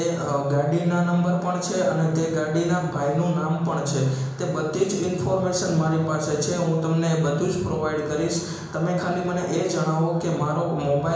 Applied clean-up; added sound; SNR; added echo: none; none; none; reverberation time 1.0 s.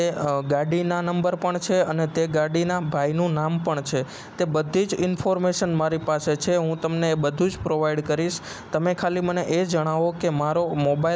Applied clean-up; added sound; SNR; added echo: none; none; none; none.